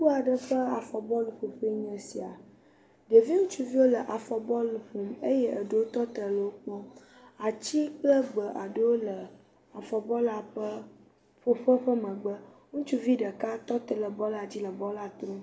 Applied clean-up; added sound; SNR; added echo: none; none; none; none.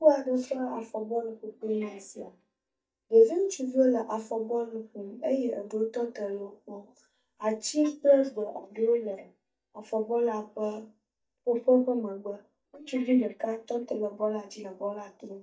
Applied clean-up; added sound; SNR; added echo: neural mask model DeepFilterNet 3.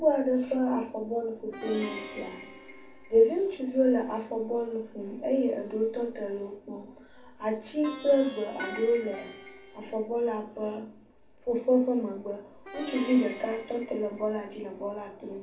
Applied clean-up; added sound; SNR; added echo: none; Plucked string instrument; 17 dB; reverberation time 0.2 s.